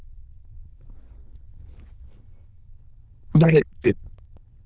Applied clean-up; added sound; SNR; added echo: neural diffusion model UNIVERSE++.